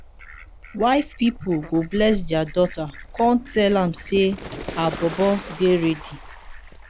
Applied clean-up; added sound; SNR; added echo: none; Fowl; 14 dB; none.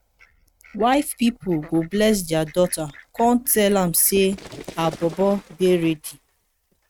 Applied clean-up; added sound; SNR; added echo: neural mask model RNNoise.